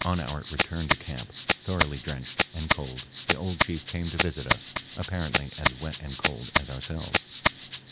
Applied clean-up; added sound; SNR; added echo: none; Rattle (instrument); -3 dB; none.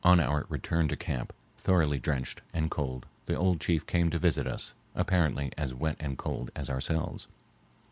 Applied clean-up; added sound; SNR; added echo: none; none; none; none.